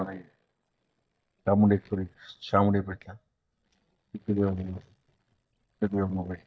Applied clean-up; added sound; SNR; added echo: neural mask model DeepFilterNet 3.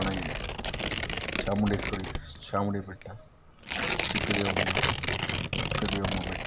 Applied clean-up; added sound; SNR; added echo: none; Tearing; -3 dB; none.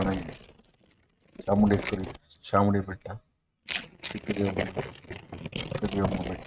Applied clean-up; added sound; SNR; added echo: neural mask model RNNoise.